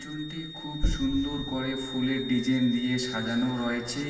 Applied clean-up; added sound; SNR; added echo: none; Wind instrument, woodwind instrument; 13 dB; reverberation time 2.4 s.